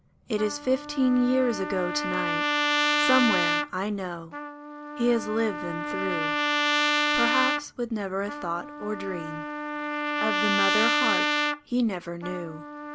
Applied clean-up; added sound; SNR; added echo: none; Trumpet; -1 dB; none.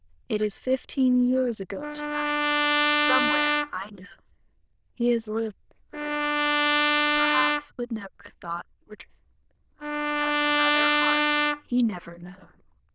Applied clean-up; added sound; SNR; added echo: neural diffusion model UNIVERSE++.